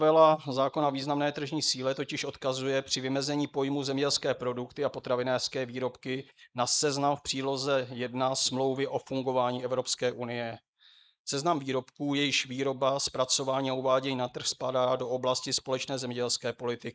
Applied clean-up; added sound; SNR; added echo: neural mask model Resemble Enhance denoiser.